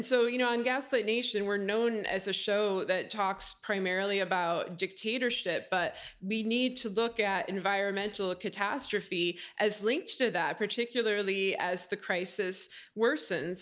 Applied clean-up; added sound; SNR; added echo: none; none; none; none.